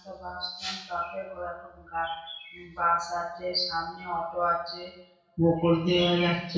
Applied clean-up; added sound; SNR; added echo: none; none; none; reverberation time 0.6 s.